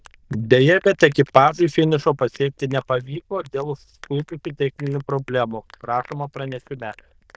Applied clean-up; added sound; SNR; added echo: neural diffusion model UNIVERSE++.